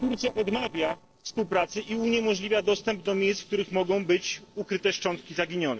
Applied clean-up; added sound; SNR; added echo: neural separator model SepFormer DNS4.